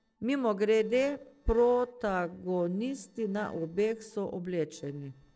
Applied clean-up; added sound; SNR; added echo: neural separator model SepFormer DNS4.